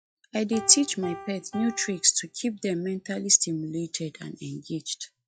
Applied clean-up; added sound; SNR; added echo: classical method log-MMSE.